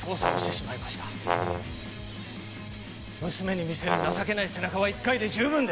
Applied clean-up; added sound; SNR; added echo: none; Brass instrument; 2 dB; none.